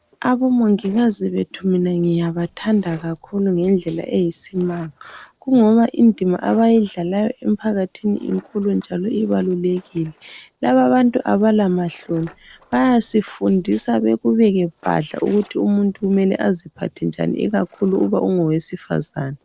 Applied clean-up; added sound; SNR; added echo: neural separator model SepFormer DNS4.